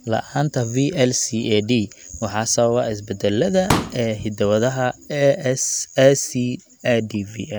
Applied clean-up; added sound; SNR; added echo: none; Explosion; 5 dB; none.